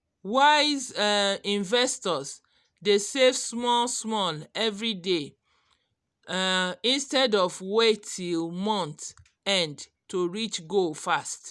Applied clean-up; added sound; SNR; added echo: none; none; none; none.